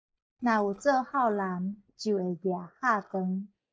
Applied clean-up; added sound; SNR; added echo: neural mask model DeepFilterNet 3.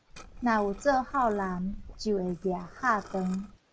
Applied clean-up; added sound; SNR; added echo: none; Liquid; 15 dB; none.